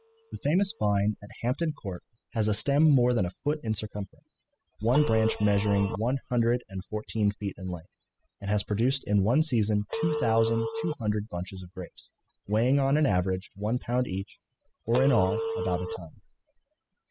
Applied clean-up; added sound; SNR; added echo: classical method spectral subtraction.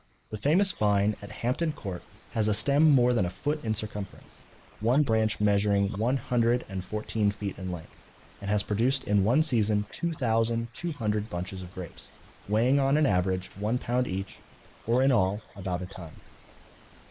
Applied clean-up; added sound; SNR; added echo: neural mask model Resemble Enhance denoiser.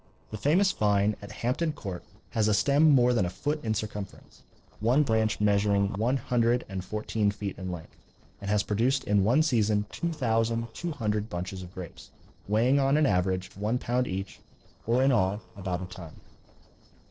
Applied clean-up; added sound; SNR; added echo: neural separator model SepFormer DNS4.